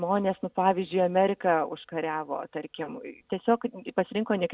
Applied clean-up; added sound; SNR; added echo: none; none; none; none.